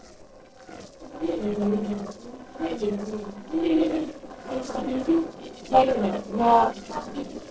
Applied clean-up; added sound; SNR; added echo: neural separator model SepFormer DNS4.